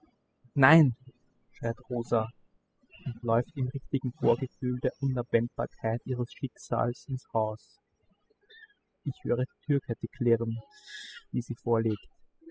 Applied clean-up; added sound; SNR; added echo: classical method spectral subtraction.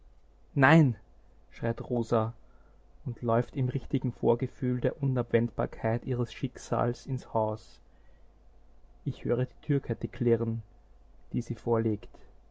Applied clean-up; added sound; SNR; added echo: none; none; none; none.